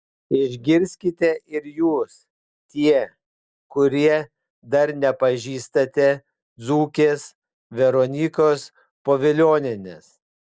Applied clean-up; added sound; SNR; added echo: none; none; none; none.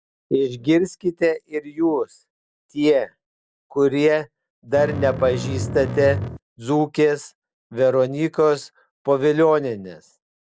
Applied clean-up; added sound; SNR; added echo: none; Bass guitar; 5 dB; none.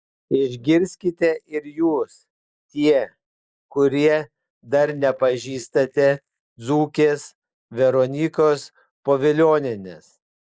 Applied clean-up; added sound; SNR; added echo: neural mask model Resemble Enhance denoiser.